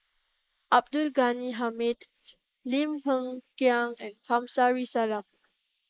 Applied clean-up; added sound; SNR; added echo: neural mask model Resemble Enhance denoiser.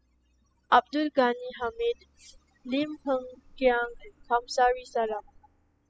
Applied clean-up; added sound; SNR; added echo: classical method spectral subtraction.